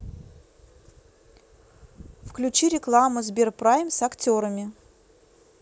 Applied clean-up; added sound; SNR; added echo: none; none; none; none.